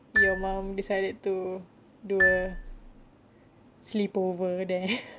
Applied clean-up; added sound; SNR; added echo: none; Marimba, xylophone; 0 dB; none.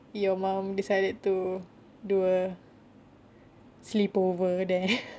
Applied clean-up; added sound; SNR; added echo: none; none; none; none.